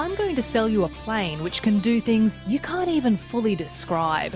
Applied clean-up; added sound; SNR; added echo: none; none; none; none.